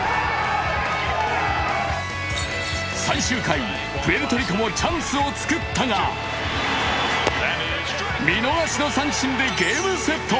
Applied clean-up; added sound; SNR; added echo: none; Wind; 18 dB; none.